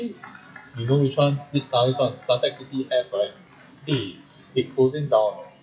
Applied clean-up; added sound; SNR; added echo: classical method WPE with log-MMSE.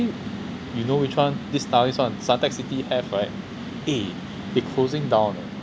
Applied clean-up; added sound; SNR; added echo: none; none; none; none.